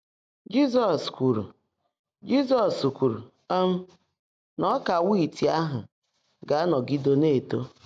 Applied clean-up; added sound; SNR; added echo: none; none; none; none.